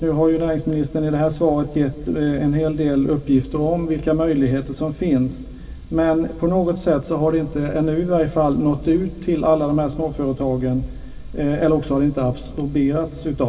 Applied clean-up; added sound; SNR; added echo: none; none; none; reverberation time 1.9 s.